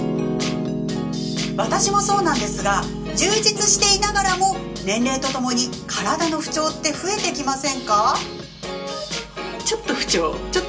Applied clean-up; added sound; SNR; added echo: none; Piano; 8 dB; reverberation time 0.2 s.